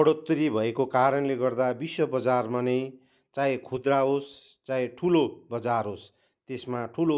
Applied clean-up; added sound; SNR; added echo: none; none; none; none.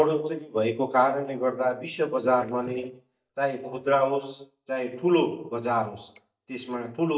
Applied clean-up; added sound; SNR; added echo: neural mask model DeepFilterNet 3.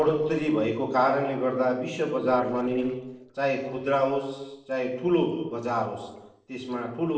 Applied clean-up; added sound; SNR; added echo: neural separator model SepFormer DNS4.